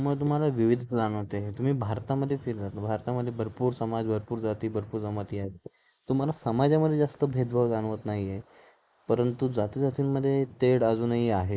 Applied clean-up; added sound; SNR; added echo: neural mask model Resemble Enhance denoiser.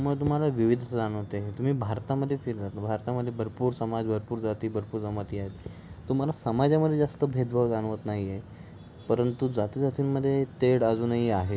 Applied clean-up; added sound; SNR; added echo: none; none; none; none.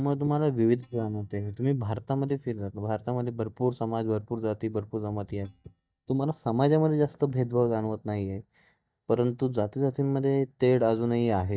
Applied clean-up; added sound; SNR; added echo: neural mask model DeepFilterNet 3.